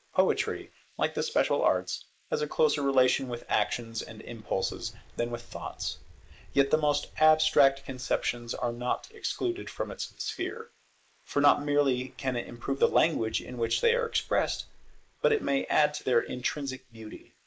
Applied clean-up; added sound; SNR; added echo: neural mask model Resemble Enhance denoiser.